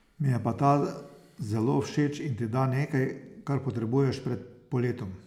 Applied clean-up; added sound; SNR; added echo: none; none; none; none.